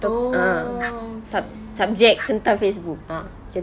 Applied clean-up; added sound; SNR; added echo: none; Fowl; 18 dB; none.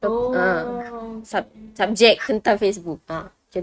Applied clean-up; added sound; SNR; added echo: neural mask model RNNoise.